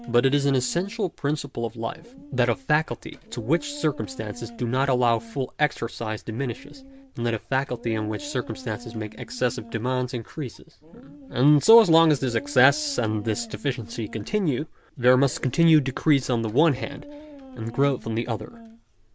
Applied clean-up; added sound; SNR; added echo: none; Dog; 19 dB; none.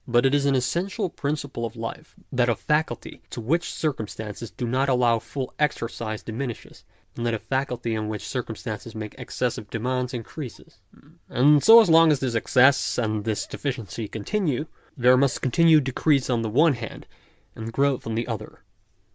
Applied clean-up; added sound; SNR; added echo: none; none; none; none.